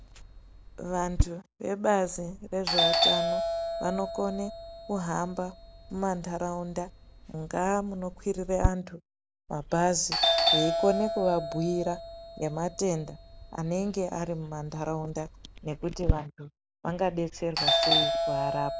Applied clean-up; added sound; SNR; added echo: none; Doorbell; 0 dB; none.